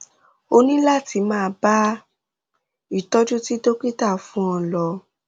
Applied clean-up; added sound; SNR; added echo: none; none; none; none.